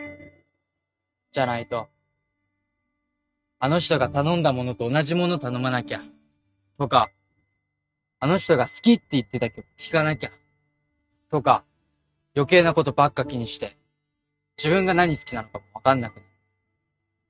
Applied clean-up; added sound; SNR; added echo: neural mask model RNNoise.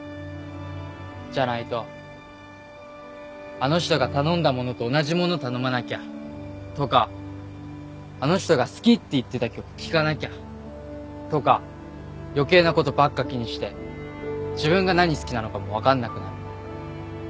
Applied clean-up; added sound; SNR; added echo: none; none; none; none.